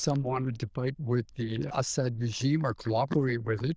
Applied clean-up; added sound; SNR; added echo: neural diffusion model UNIVERSE++.